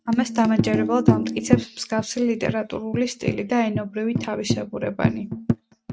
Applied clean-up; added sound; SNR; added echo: neural mask model RNNoise.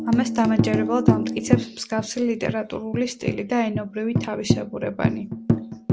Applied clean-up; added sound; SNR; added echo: none; Tambourine; -1 dB; none.